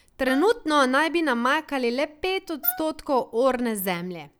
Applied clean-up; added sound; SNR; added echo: none; Wind instrument, woodwind instrument; 18 dB; none.